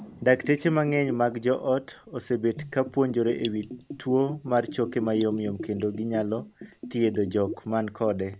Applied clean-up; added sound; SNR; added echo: none; Bathtub (filling or washing) / Gurgling; 14 dB; none.